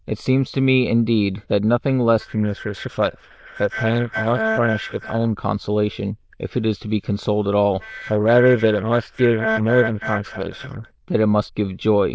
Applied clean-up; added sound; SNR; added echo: neural diffusion model UNIVERSE++.